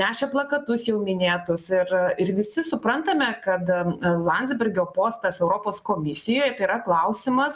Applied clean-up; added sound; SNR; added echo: none; none; none; none.